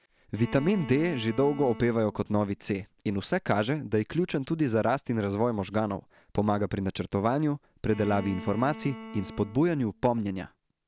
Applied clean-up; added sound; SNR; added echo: none; Bowed string instrument; 15 dB; none.